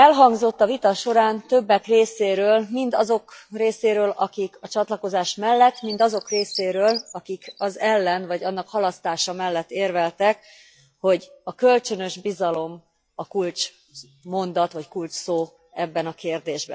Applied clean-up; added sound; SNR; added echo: classical method log-MMSE.